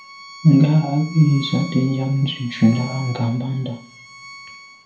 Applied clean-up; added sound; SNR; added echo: none; Bowed string instrument; 20 dB; reverberation time 0.4 s.